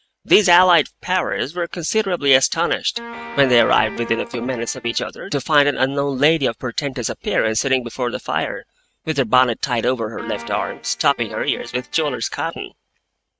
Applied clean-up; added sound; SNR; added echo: neural mask model RNNoise.